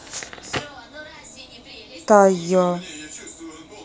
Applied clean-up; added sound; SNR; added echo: none; Crackle; 18 dB; none.